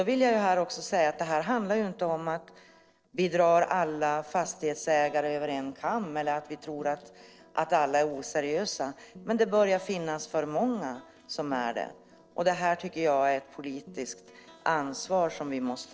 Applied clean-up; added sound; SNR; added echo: neural separator model SepFormer DNS4.